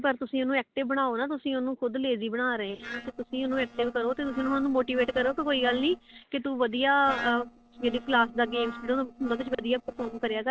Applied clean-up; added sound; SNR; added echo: neural separator model SepFormer DNS4.